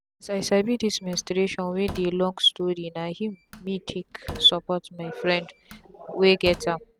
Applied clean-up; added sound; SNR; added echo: none; Slam; 18 dB; none.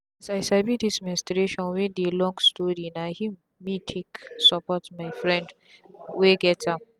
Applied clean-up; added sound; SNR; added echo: none; none; none; none.